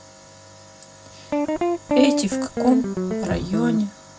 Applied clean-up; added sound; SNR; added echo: none; Guitar; -1 dB; reverberation time 0.4 s.